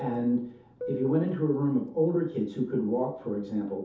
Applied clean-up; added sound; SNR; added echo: none; Fixed-wing aircraft, airplane; 17 dB; reverberation time 0.5 s.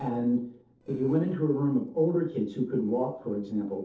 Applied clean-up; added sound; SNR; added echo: neural separator model SepFormer DNS4.